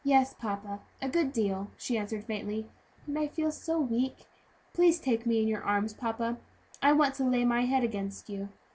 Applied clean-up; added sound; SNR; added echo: none; none; none; none.